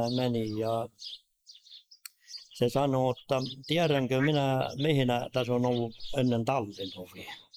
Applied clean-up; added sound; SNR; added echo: neural mask model Resemble Enhance denoiser.